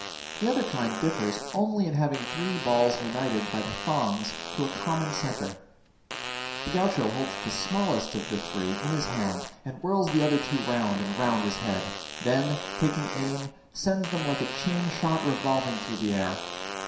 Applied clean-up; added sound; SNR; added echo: none; Fart; 7 dB; reverberation time 0.7 s.